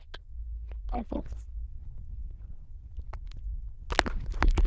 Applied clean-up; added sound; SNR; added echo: neural diffusion model UNIVERSE++.